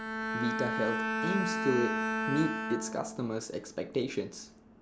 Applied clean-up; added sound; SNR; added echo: none; Bowed string instrument; 1 dB; none.